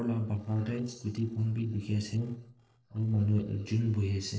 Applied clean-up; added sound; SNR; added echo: neural separator model SepFormer DNS4.